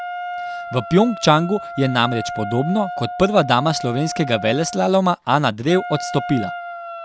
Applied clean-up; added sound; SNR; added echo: none; Wind instrument, woodwind instrument; 10 dB; none.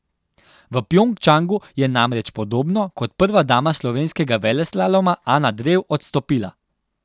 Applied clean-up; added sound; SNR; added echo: none; none; none; none.